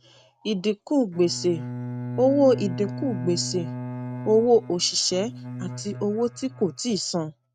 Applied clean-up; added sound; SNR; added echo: neural mask model RNNoise.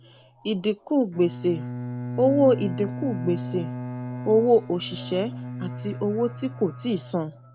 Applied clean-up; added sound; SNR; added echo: none; Bowed string instrument; 9 dB; none.